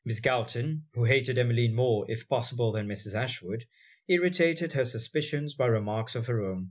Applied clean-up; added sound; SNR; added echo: none; none; none; none.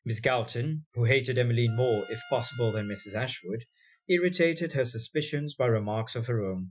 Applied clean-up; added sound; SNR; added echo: classical method Wiener filter.